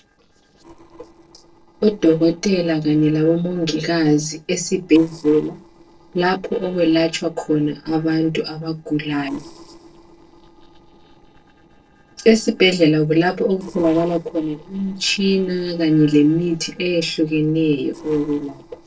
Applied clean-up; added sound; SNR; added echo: neural separator model SepFormer DNS4.